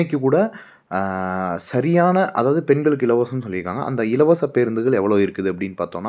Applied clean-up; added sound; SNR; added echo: none; none; none; none.